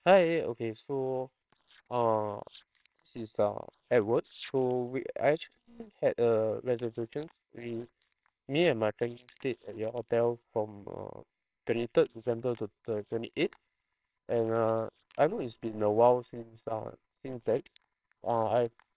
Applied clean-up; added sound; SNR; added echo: neural separator model SepFormer WHAMR!.